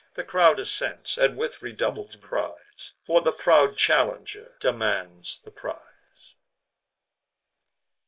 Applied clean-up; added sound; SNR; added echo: neural mask model Resemble Enhance denoiser.